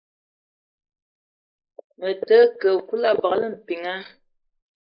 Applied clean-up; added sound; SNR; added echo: neural mask model Resemble Enhance denoiser.